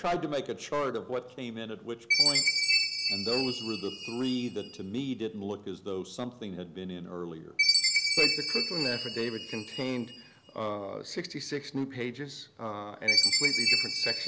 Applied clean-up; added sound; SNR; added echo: none; Chime; -3 dB; none.